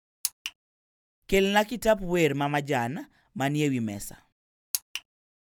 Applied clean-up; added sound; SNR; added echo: none; none; none; none.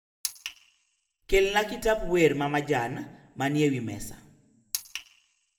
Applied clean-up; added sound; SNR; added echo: none; none; none; reverberation time 0.7 s.